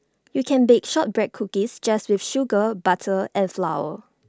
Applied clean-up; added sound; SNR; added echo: none; none; none; none.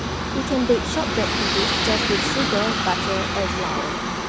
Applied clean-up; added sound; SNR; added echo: none; Aircraft; -2 dB; none.